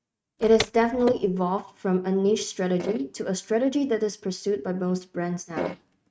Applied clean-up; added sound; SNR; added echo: neural mask model RNNoise.